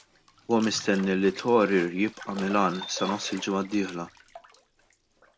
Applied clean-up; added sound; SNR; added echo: none; Bathtub (filling or washing); 17 dB; none.